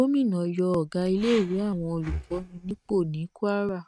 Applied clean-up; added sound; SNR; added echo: neural mask model RNNoise.